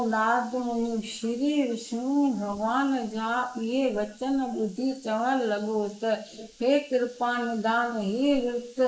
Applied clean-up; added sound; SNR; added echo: neural mask model Resemble Enhance denoiser.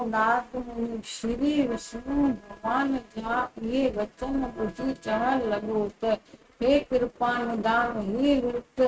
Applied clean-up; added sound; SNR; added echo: neural mask model RNNoise.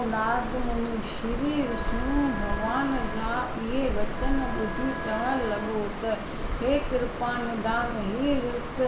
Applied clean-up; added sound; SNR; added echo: none; Wind instrument, woodwind instrument; 11 dB; none.